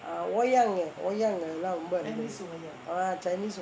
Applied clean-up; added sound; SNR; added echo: none; none; none; none.